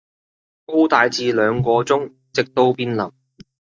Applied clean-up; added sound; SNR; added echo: neural mask model DeepFilterNet 3.